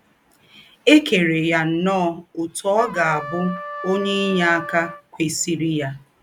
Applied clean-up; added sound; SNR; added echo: none; Trumpet; 12 dB; none.